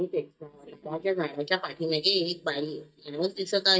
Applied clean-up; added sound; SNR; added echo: neural mask model DeepFilterNet 3.